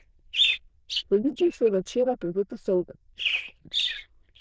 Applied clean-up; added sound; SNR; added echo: neural diffusion model UNIVERSE++.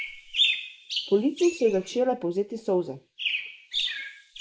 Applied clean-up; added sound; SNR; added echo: neural mask model Resemble Enhance denoiser.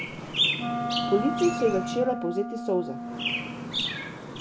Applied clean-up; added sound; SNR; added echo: none; Chirp, tweet + Wind instrument, woodwind instrument; 0 dB; none.